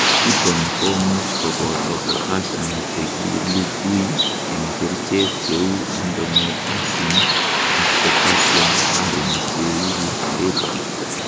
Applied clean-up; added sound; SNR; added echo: none; Bird; -4 dB; none.